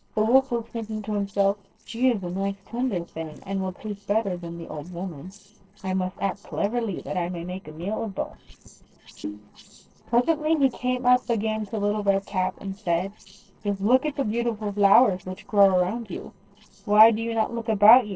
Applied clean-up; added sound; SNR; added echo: neural separator model SepFormer DNS4.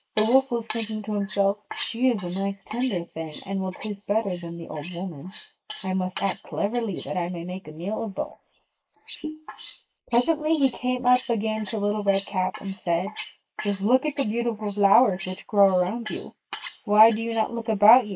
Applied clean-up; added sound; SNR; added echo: neural mask model Resemble Enhance denoiser.